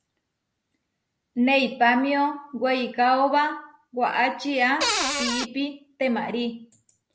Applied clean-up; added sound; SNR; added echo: none; Cupboard open or close; 0 dB; none.